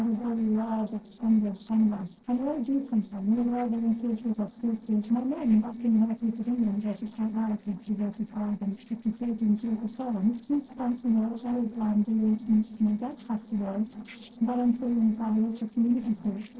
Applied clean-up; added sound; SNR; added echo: neural separator model SepFormer DNS4.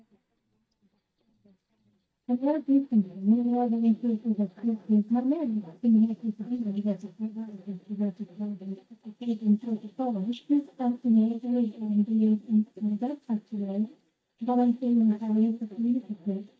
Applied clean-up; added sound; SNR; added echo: neural mask model DeepFilterNet 3.